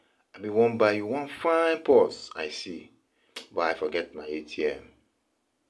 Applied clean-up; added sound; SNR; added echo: none; none; none; none.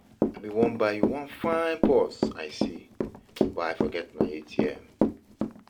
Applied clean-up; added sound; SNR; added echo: none; Walk, footsteps / Run; -1 dB; none.